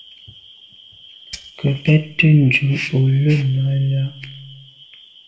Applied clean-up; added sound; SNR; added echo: none; none; none; reverberation time 1.8 s.